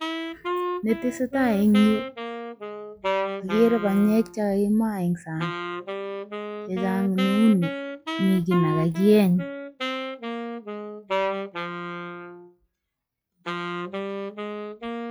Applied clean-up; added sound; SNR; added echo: classical method log-MMSE.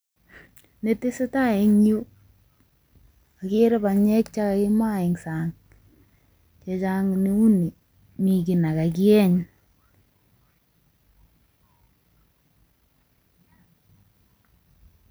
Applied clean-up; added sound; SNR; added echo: none; none; none; none.